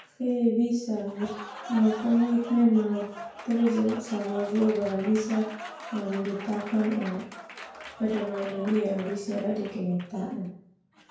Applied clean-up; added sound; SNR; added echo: none; Applause; 15 dB; reverberation time 0.5 s.